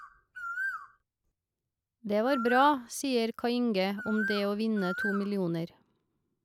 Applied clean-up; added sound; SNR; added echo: none; Bird; 9 dB; none.